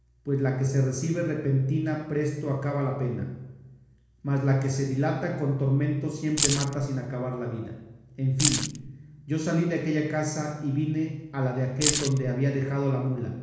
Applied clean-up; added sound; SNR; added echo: none; Keys jangling; 0 dB; reverberation time 1.1 s.